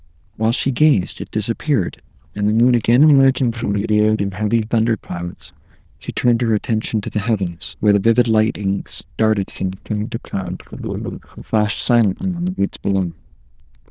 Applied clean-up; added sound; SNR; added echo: neural diffusion model UNIVERSE++.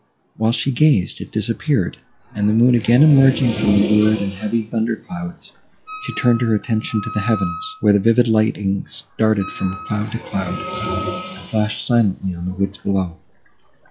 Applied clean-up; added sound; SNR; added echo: classical method log-MMSE.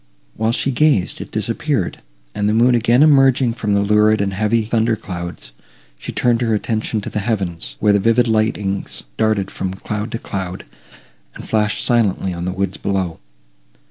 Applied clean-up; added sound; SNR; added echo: none; none; none; none.